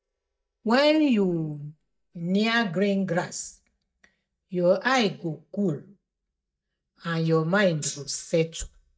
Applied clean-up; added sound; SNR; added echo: neural mask model DeepFilterNet 3.